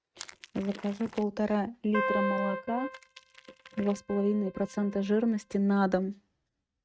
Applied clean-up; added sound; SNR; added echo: neural mask model RNNoise.